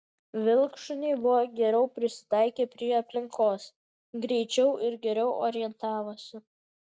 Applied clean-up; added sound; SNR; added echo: none; none; none; none.